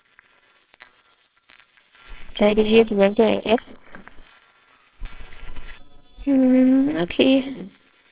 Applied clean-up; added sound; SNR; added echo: neural separator model SepFormer WHAMR!.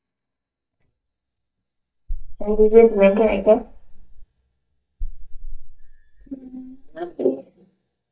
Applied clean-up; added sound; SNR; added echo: neural mask model DeepFilterNet 3.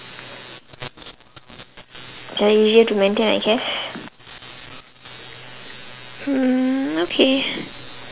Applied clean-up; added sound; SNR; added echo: none; none; none; none.